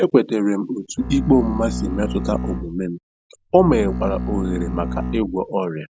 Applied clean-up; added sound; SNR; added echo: none; Bowed string instrument; 5 dB; none.